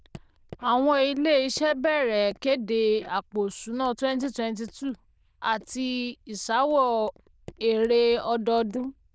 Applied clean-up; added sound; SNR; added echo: neural diffusion model UNIVERSE++.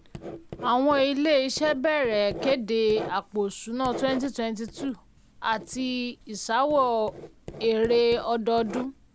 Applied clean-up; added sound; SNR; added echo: none; Writing; 14 dB; none.